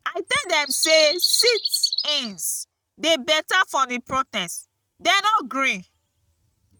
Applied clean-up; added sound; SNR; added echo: neural mask model RNNoise.